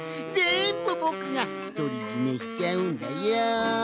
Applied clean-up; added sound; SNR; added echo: none; Wind instrument, woodwind instrument; 8 dB; none.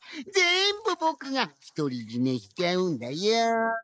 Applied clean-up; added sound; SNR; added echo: neural mask model Resemble Enhance denoiser.